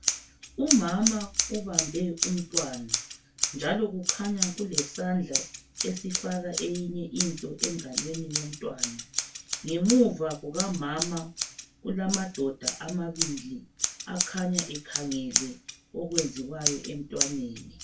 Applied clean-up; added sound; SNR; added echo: none; Scissors; 2 dB; reverberation time 0.2 s.